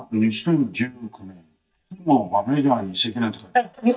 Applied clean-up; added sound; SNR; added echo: neural mask model DeepFilterNet 3.